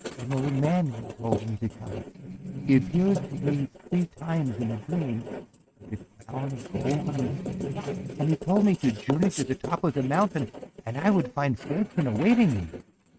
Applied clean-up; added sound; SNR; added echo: neural mask model RNNoise.